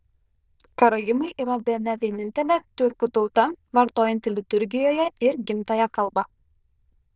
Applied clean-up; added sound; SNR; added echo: neural diffusion model UNIVERSE++.